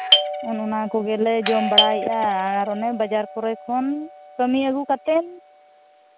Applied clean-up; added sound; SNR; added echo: none; Doorbell; 3 dB; none.